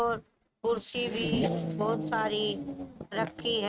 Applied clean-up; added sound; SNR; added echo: neural mask model RNNoise.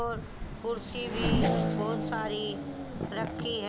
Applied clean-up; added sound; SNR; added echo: none; Race car, auto racing / Accelerating, revving, vroom; -3 dB; none.